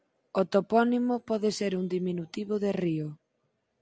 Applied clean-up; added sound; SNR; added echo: none; none; none; none.